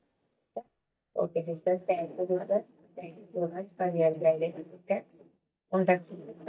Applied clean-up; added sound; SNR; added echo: neural mask model DeepFilterNet 3.